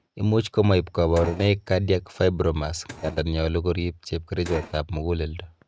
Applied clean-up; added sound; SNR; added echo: neural mask model RNNoise.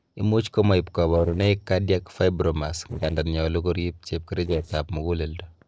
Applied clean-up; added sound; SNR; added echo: neural separator model SepFormer DNS4.